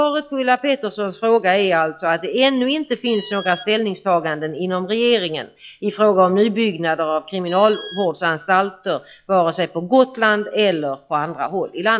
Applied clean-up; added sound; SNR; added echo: classical method log-MMSE.